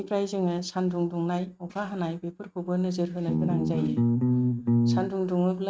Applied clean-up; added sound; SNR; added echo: neural mask model RNNoise.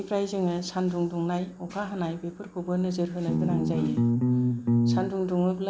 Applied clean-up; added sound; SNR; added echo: none; Bass guitar; -5 dB; none.